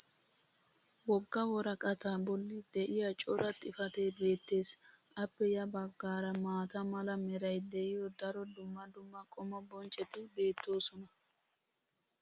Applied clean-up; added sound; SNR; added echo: none; none; none; none.